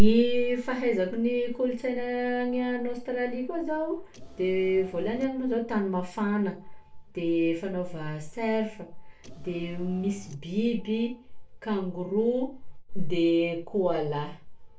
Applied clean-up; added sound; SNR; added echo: neural separator model SepFormer DNS4.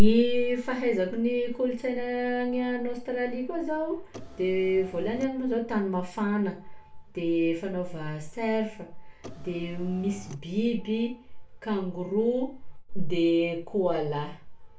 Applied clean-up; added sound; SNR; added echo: none; Car; 19 dB; reverberation time 0.3 s.